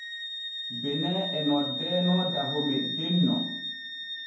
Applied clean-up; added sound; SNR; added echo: none; Wind instrument, woodwind instrument; 4 dB; reverberation time 0.9 s.